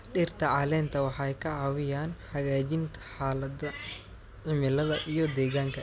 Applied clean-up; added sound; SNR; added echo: none; none; none; none.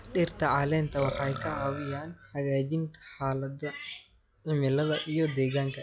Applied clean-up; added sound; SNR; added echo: classical method log-MMSE.